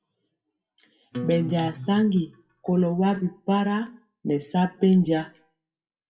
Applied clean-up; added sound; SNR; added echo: classical method WPE with log-MMSE.